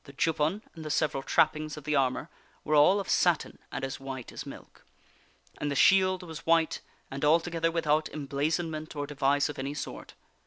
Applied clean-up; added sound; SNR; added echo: none; none; none; none.